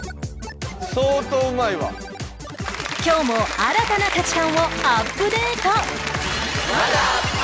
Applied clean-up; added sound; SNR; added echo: none; none; none; none.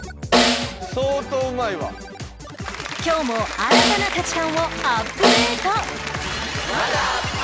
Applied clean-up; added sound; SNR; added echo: none; Snare drum; -2 dB; none.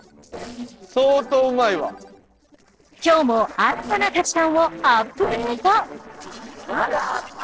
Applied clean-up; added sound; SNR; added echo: neural separator model SepFormer DNS4.